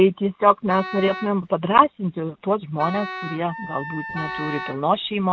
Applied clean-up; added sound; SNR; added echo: none; Wind instrument, woodwind instrument + Wind instrument, woodwind instrument; 12 dB; none.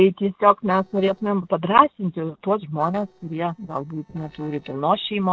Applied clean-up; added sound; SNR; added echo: neural separator model SepFormer DNS4.